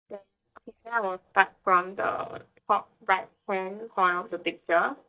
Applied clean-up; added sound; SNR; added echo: neural mask model DeepFilterNet 3.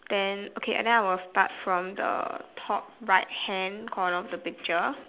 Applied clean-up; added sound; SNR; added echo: none; none; none; none.